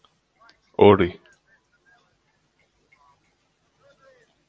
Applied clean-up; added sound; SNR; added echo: none; none; none; none.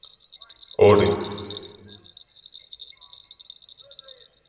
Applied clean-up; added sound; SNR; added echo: none; Bell; 19 dB; reverberation time 1.6 s.